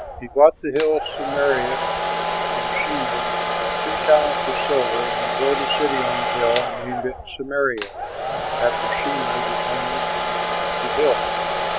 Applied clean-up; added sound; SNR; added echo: none; Domestic sounds, home sounds; 0 dB; none.